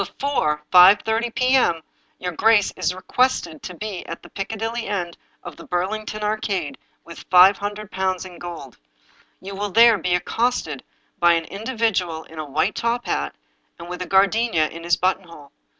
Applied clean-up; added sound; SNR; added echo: none; none; none; none.